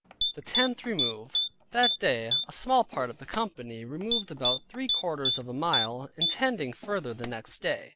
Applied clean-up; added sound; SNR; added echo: none; Typing; 1 dB; none.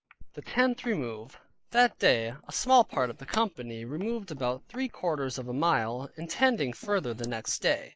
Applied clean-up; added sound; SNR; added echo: neural mask model Resemble Enhance denoiser.